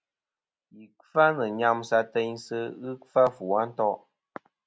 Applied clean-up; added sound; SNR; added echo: none; none; none; none.